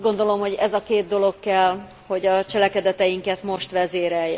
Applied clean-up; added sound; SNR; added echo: none; none; none; none.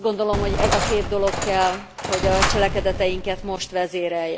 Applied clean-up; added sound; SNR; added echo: none; Boom + Engine; 2 dB; none.